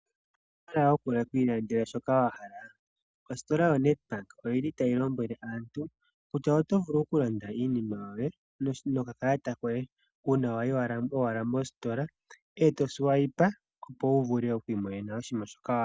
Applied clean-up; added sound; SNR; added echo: none; none; none; none.